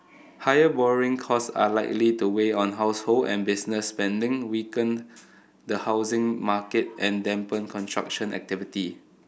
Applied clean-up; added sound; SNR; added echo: none; none; none; none.